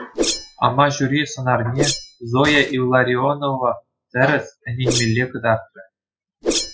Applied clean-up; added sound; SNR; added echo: classical method spectral subtraction.